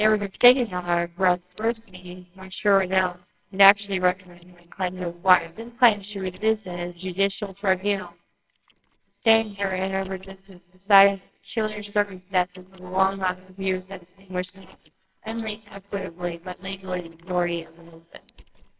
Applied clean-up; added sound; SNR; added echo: neural separator model SepFormer WHAMR!.